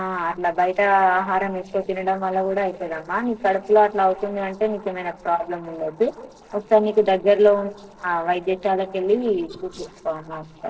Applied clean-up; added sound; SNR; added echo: neural separator model SepFormer DNS4.